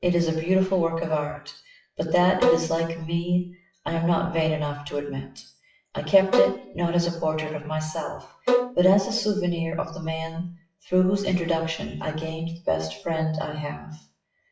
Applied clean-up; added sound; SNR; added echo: classical method WPE with log-MMSE.